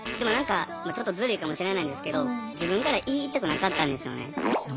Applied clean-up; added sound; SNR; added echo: none; Fart; 7 dB; none.